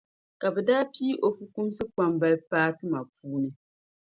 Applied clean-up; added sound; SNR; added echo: none; none; none; none.